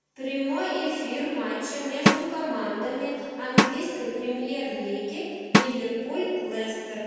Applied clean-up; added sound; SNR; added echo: none; Drum; -2 dB; reverberation time 2.1 s.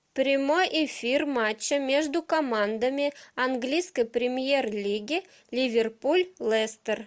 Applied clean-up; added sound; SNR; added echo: none; none; none; none.